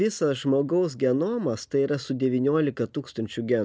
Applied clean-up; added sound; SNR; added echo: none; none; none; none.